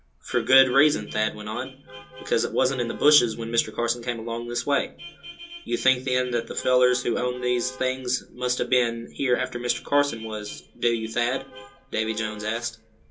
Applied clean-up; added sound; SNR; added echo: none; Vehicle horn, car horn, honking; 19 dB; reverberation time 0.2 s.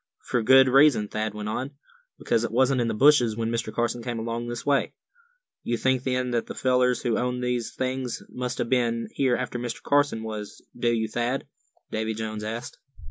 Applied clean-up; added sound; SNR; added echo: none; none; none; none.